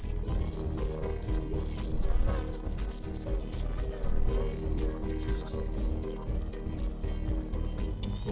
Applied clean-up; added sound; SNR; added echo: neural separator model SepFormer DNS4.